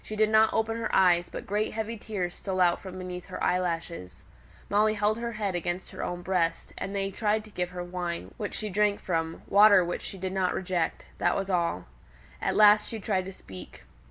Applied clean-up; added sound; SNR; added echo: none; none; none; none.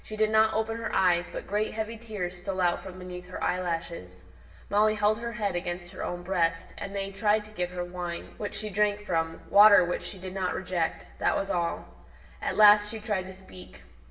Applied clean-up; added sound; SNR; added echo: none; none; none; reverberation time 0.8 s.